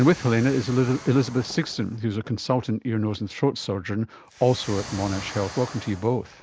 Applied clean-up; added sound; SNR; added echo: none; Explosion; 18 dB; none.